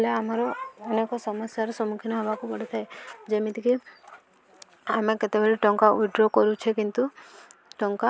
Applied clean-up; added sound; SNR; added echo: none; none; none; none.